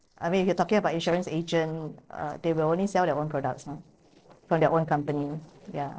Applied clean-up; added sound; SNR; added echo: neural separator model SepFormer DNS4.